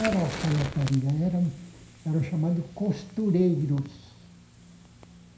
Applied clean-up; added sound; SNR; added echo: none; Fire; 14 dB; reverberation time 0.5 s.